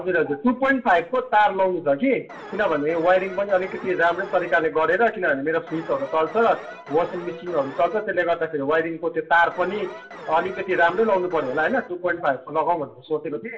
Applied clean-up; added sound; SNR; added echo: none; Alarm; 16 dB; reverberation time 0.4 s.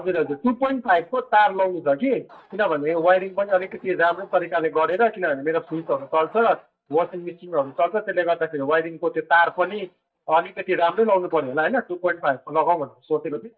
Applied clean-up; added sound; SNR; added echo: neural mask model DeepFilterNet 3.